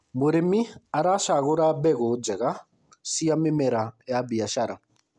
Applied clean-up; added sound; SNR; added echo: none; none; none; none.